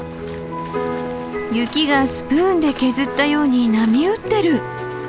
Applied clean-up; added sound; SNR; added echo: none; none; none; none.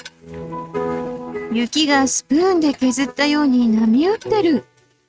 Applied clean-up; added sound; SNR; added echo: neural mask model RNNoise.